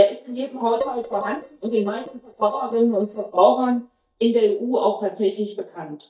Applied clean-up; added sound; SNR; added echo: neural mask model DeepFilterNet 3.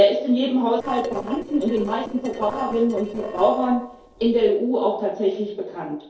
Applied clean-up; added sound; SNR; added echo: neural separator model SepFormer DNS4.